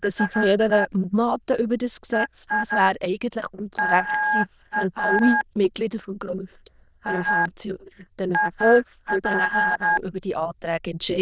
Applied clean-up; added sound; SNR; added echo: neural diffusion model UNIVERSE++.